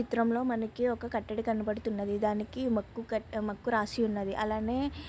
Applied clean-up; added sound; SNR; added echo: none; none; none; none.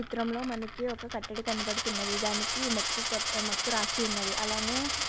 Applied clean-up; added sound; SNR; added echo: none; Coin (dropping); -2 dB; none.